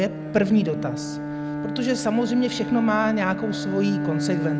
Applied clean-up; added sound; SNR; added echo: none; Bowed string instrument; 5 dB; none.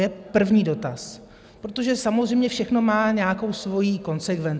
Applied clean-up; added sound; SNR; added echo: none; none; none; none.